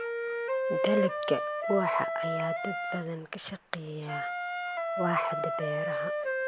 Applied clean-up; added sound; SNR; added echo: none; Wind instrument, woodwind instrument; -2 dB; none.